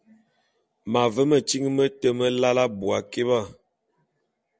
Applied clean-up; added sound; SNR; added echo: none; none; none; none.